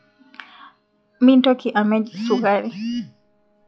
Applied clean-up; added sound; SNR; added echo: classical method log-MMSE.